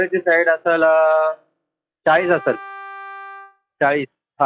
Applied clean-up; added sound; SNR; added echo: classical method log-MMSE.